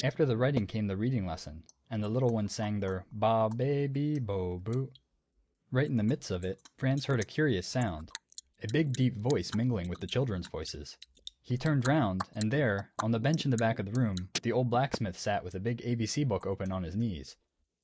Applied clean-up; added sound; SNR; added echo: neural mask model Resemble Enhance denoiser.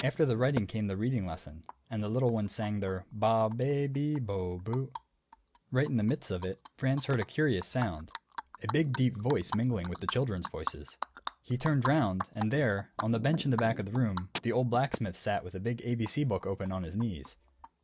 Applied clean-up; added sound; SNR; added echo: none; Animal; 13 dB; none.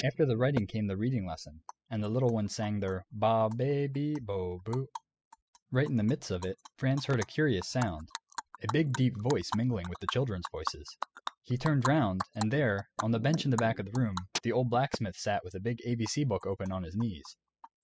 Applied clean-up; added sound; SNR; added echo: classical method spectral subtraction.